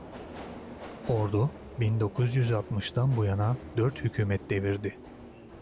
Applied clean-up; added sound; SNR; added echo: none; Subway, metro, underground; 15 dB; none.